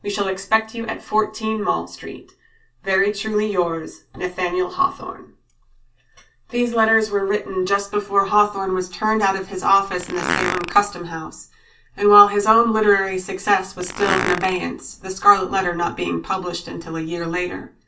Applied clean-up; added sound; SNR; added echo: none; Fart; 6 dB; reverberation time 0.2 s.